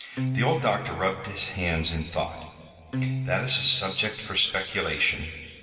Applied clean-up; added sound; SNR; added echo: none; Acoustic guitar; 6 dB; reverberation time 2.5 s.